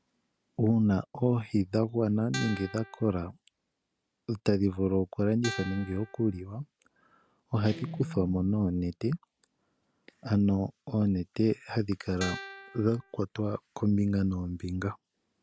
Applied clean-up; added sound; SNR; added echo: none; Guitar + Guitar; 13 dB; none.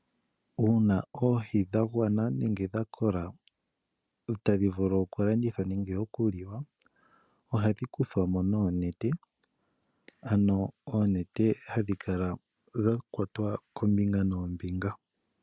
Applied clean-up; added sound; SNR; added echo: none; none; none; none.